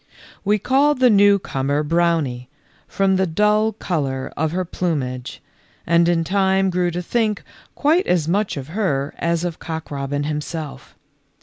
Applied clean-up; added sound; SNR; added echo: none; none; none; none.